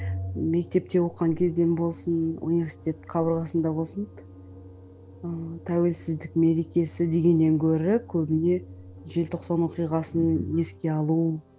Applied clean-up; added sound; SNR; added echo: none; Organ; 16 dB; none.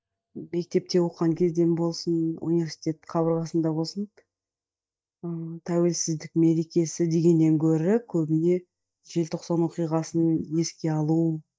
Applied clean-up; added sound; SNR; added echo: neural mask model DeepFilterNet 3.